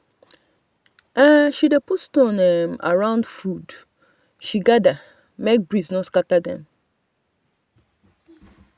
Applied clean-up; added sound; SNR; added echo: none; none; none; none.